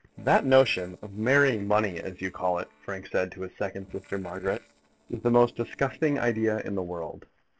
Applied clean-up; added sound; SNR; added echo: neural separator model SepFormer DNS4.